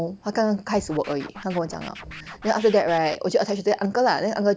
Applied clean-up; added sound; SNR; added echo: none; Scratching (performance technique); 17 dB; none.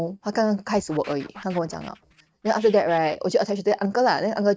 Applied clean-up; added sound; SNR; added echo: neural mask model RNNoise.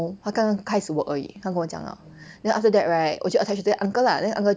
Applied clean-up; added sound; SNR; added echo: none; none; none; none.